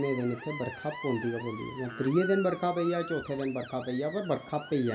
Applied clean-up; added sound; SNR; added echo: none; Screech; 12 dB; reverberation time 0.7 s.